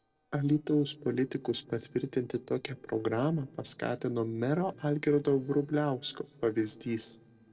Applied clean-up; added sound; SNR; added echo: neural separator model SepFormer DNS4.